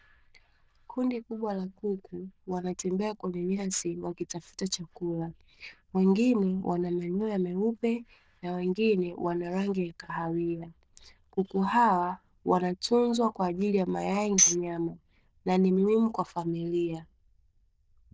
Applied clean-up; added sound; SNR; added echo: neural diffusion model UNIVERSE++.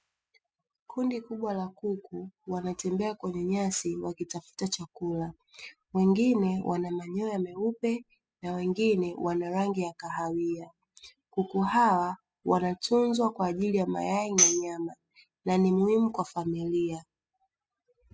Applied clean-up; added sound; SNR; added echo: classical method spectral subtraction.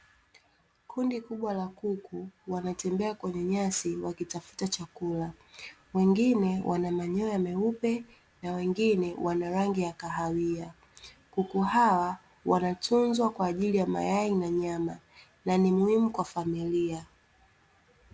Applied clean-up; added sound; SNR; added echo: none; none; none; none.